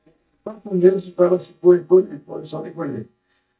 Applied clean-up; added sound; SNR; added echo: neural mask model DeepFilterNet 3.